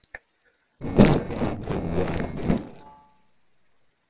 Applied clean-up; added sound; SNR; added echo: neural separator model SepFormer DNS4.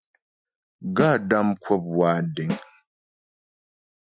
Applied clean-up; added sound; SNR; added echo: classical method Wiener filter.